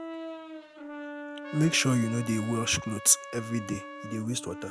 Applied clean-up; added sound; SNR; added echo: none; Trumpet + Brass instrument; 11 dB; none.